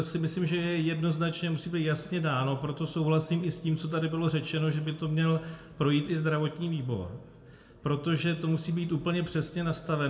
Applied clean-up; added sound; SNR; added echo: none; none; none; reverberation time 1.3 s.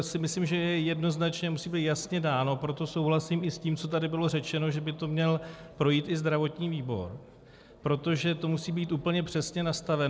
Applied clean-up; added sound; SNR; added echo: none; none; none; none.